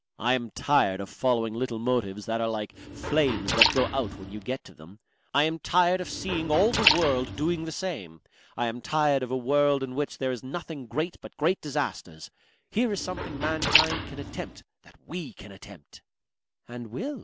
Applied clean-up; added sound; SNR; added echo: none; Liquid; 0 dB; none.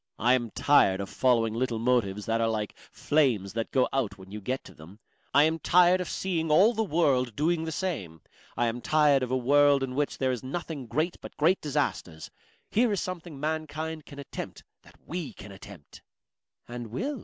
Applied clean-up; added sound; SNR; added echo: none; none; none; none.